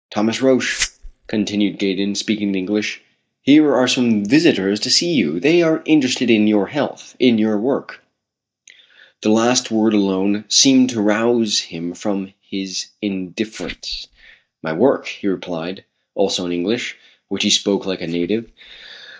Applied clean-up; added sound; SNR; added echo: neural mask model DeepFilterNet 3.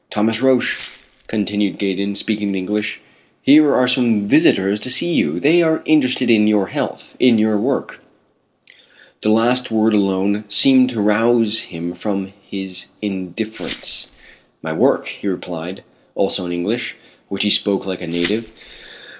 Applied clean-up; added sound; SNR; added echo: neural separator model SepFormer DNS4.